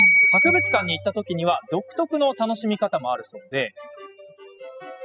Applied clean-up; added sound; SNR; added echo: classical method spectral subtraction.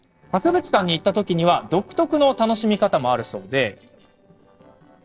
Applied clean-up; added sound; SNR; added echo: neural separator model SepFormer DNS4.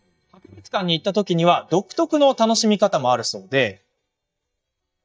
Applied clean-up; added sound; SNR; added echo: neural mask model DeepFilterNet 3.